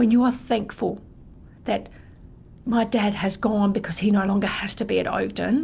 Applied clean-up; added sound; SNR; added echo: none; none; none; none.